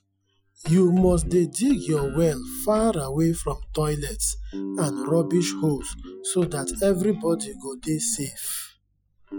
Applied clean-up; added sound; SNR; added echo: classical method Wiener filter.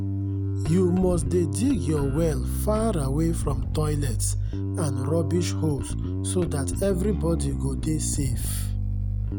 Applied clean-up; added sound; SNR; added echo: none; Bass guitar; 0 dB; none.